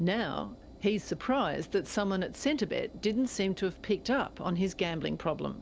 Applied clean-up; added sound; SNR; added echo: none; Engine; 19 dB; none.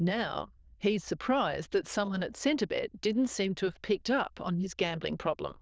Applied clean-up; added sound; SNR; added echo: neural diffusion model UNIVERSE++.